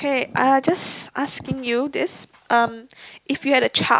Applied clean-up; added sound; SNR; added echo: none; none; none; none.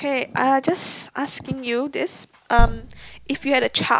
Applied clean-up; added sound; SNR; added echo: none; Bass drum; -2 dB; none.